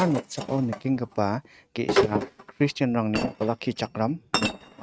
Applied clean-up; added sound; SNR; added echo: neural mask model RNNoise.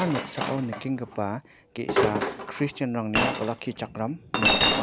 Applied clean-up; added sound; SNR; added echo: none; Chink, clink; -3 dB; none.